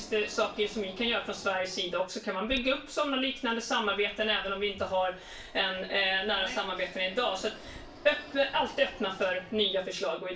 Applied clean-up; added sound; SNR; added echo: none; Fixed-wing aircraft, airplane; 18 dB; reverberation time 0.3 s.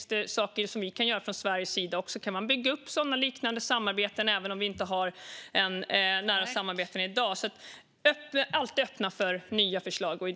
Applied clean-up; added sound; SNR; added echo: none; none; none; none.